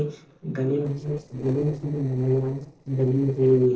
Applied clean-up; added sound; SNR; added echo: neural separator model SepFormer DNS4.